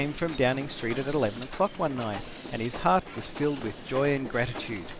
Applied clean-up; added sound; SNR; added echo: none; Hiss; 12 dB; none.